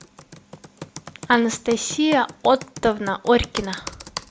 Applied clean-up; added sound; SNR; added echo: none; Computer keyboard; 15 dB; none.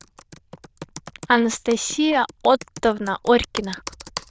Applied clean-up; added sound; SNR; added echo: neural diffusion model UNIVERSE++.